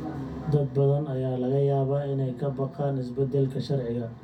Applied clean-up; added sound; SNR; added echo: none; none; none; reverberation time 0.3 s.